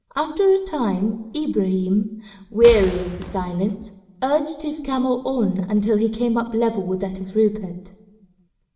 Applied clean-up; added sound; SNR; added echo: none; Boom; 10 dB; reverberation time 0.9 s.